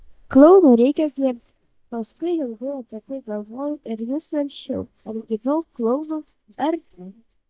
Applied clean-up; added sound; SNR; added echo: neural mask model DeepFilterNet 3.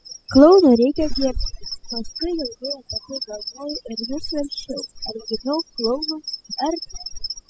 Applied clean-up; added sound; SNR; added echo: classical method spectral subtraction.